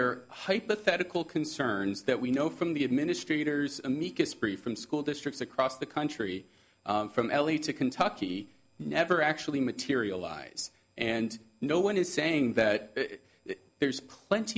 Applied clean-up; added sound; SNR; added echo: none; none; none; none.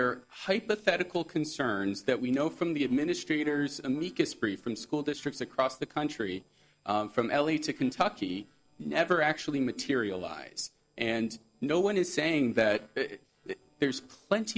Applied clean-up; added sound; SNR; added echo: neural separator model SepFormer DNS4.